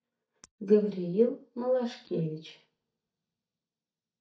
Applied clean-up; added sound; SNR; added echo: neural mask model DeepFilterNet 3.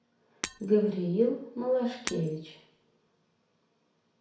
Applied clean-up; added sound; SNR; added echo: none; Shatter; 14 dB; reverberation time 0.6 s.